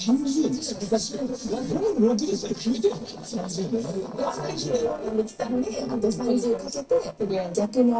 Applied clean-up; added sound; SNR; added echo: neural separator model SepFormer DNS4.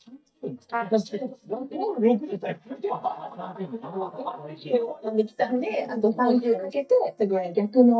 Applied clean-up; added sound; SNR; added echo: neural mask model DeepFilterNet 3.